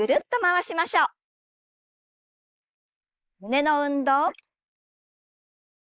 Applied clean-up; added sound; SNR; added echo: neural mask model Resemble Enhance denoiser.